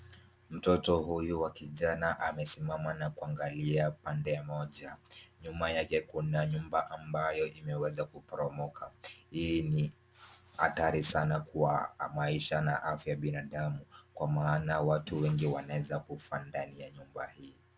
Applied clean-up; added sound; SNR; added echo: none; none; none; none.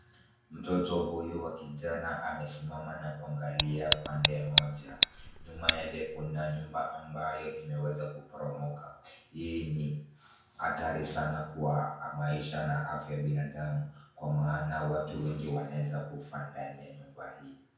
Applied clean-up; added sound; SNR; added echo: none; Tick; -4 dB; reverberation time 0.5 s.